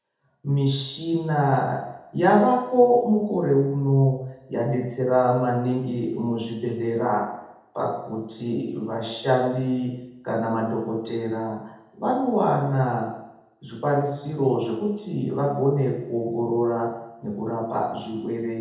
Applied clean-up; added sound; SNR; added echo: none; none; none; reverberation time 0.8 s.